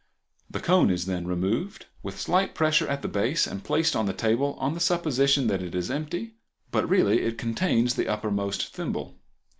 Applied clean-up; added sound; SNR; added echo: none; none; none; none.